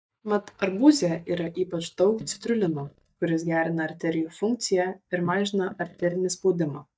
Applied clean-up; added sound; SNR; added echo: neural mask model DeepFilterNet 3.